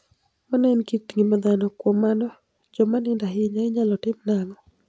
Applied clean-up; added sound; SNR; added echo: none; none; none; none.